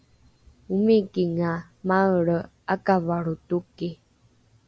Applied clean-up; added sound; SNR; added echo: none; none; none; none.